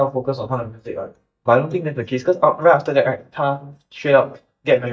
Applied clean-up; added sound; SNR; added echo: neural mask model DeepFilterNet 3.